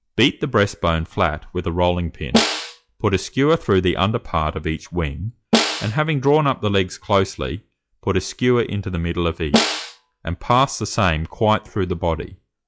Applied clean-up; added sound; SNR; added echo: classical method log-MMSE.